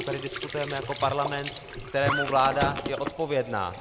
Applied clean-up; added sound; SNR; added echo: none; Squeak / Trickle, dribble / Sink (filling or washing) + Slam; 5 dB; none.